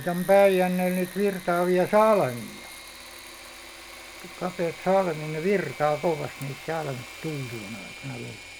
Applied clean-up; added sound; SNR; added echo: none; Engine / Mechanisms; 16 dB; none.